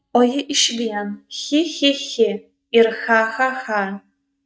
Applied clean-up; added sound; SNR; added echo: neural mask model DeepFilterNet 3.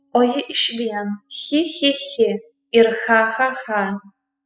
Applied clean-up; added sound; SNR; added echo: classical method spectral subtraction.